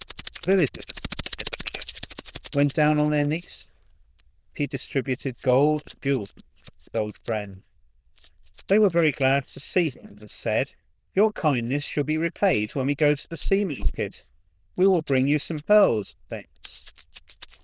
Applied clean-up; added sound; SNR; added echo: neural diffusion model UNIVERSE++.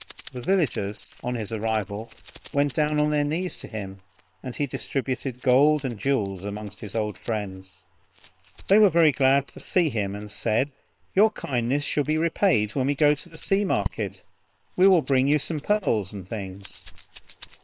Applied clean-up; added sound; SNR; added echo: neural separator model SepFormer WHAM!.